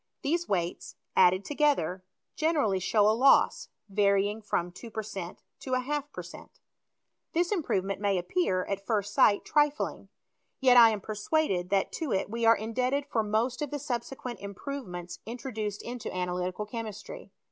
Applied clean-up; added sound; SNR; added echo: none; none; none; none.